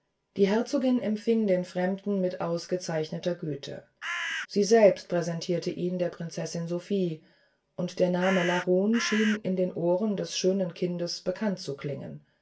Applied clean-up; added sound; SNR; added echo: none; Bird; 5 dB; reverberation time 0.2 s.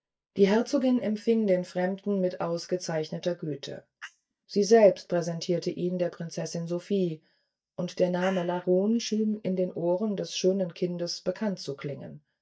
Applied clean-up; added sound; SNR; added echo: neural mask model DeepFilterNet 3.